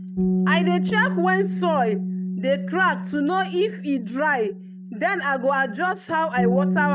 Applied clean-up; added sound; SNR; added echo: neural mask model RNNoise.